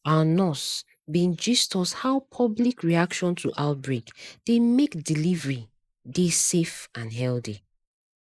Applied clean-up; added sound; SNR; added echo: neural mask model Resemble Enhance denoiser.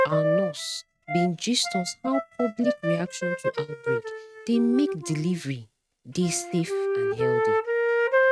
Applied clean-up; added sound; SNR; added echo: neural mask model RNNoise.